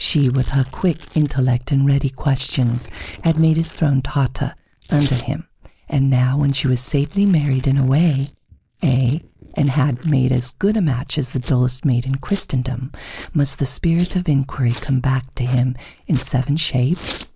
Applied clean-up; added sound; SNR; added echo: neural mask model Resemble Enhance denoiser.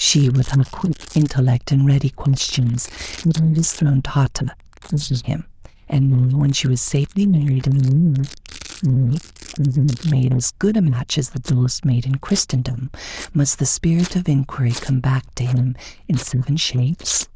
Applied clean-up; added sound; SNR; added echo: neural diffusion model UNIVERSE++.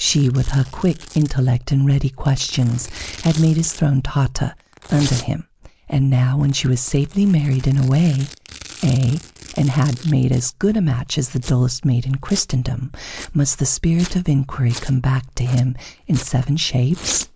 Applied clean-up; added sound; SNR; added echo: none; Domestic sounds, home sounds; 19 dB; none.